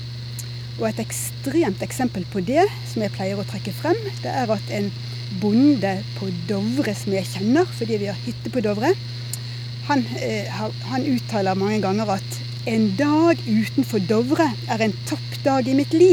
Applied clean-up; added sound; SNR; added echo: none; Mechanical fan; 8 dB; none.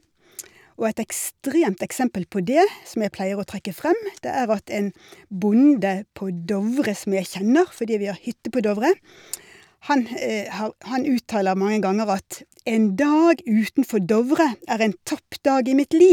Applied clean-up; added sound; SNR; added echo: none; none; none; none.